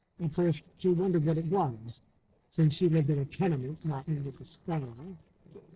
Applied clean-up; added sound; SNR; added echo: neural separator model SepFormer DNS4.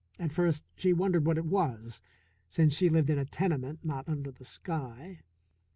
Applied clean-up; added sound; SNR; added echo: none; none; none; none.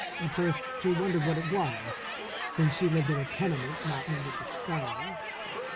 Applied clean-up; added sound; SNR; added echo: none; Crowd; 5 dB; none.